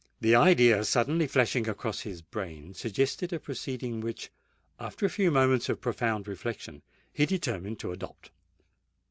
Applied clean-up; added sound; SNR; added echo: none; none; none; none.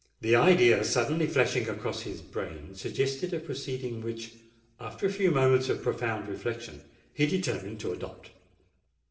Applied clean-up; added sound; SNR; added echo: none; none; none; reverberation time 0.7 s.